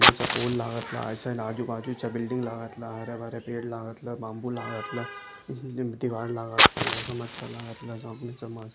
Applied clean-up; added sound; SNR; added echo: none; Fire; -3 dB; none.